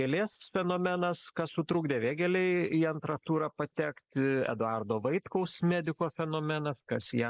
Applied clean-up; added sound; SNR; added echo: neural mask model Resemble Enhance denoiser.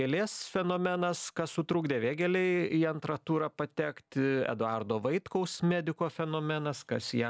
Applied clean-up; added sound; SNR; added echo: none; none; none; none.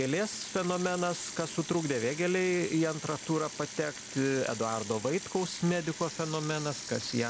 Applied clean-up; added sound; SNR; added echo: none; Sink (filling or washing) / Water tap, faucet; 11 dB; none.